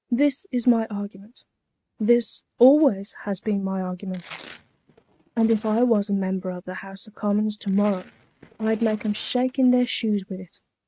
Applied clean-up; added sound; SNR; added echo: neural mask model RNNoise.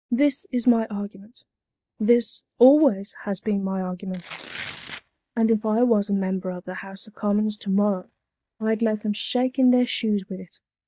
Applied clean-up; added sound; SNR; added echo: neural mask model DeepFilterNet 3.